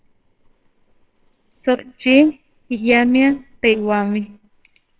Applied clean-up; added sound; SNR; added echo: neural separator model SepFormer WHAMR!.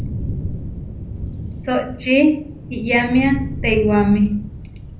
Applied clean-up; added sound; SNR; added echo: none; Thunder; 8 dB; reverberation time 0.5 s.